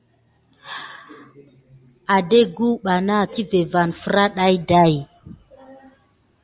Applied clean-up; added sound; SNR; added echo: none; none; none; none.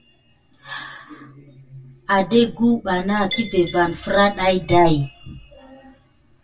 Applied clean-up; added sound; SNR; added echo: none; Chime; 20 dB; reverberation time 0.1 s.